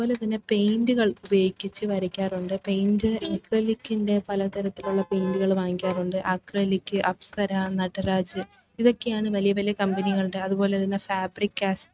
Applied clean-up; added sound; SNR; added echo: neural mask model RNNoise.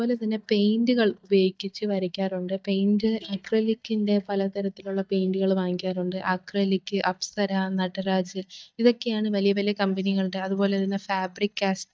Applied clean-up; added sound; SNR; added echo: neural mask model DeepFilterNet 3.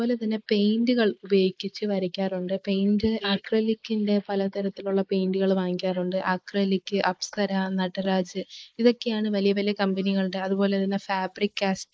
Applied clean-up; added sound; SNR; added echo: neural mask model Resemble Enhance denoiser.